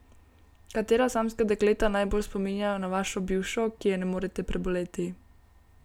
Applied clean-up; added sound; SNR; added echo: none; none; none; none.